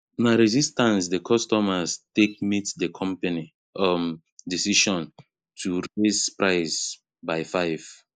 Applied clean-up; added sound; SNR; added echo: neural mask model Resemble Enhance denoiser.